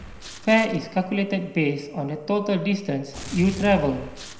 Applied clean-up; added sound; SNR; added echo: none; Gunshot, gunfire; 16 dB; reverberation time 0.9 s.